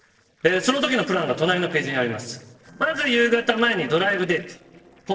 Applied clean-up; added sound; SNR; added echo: neural separator model SepFormer DNS4.